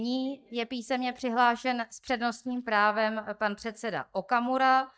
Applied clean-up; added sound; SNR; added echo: neural mask model DeepFilterNet 3.